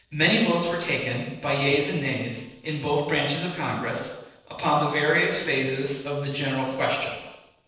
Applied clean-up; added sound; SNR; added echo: neural separator model SepFormer DNS4.